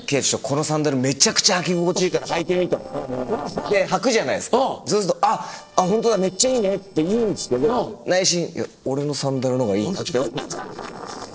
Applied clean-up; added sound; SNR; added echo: neural separator model SepFormer DNS4.